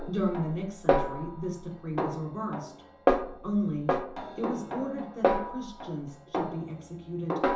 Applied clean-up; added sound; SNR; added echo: none; Snare drum; -3 dB; reverberation time 0.7 s.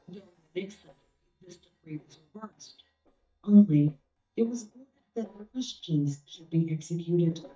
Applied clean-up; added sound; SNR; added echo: neural mask model DeepFilterNet 3.